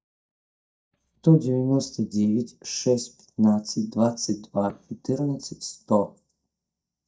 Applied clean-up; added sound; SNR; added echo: neural mask model DeepFilterNet 3.